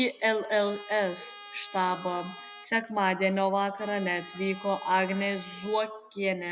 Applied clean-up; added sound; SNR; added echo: none; Trumpet; 17 dB; none.